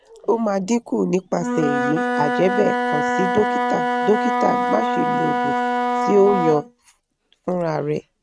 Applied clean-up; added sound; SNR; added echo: neural mask model RNNoise.